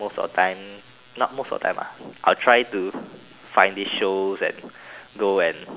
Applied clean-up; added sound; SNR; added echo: none; none; none; none.